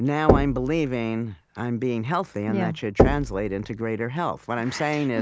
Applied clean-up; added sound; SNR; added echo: none; Knock; 0 dB; none.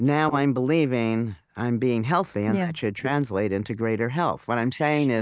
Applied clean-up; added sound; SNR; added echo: neural mask model DeepFilterNet 3.